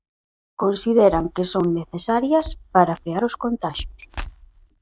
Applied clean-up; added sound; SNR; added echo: neural mask model DeepFilterNet 3.